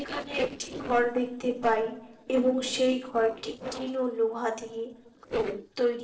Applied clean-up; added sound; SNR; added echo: neural separator model SepFormer DNS4.